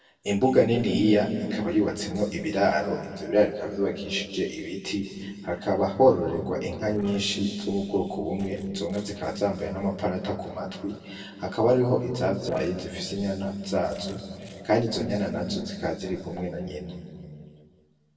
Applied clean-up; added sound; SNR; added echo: neural separator model SepFormer DNS4.